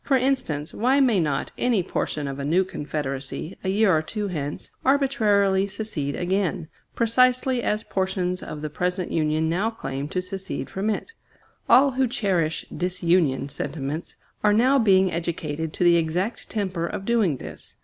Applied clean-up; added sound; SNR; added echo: none; none; none; none.